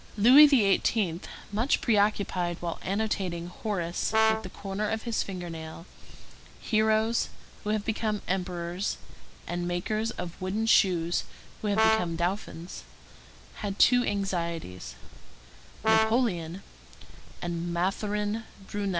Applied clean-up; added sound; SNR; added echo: none; Brass instrument; 2 dB; none.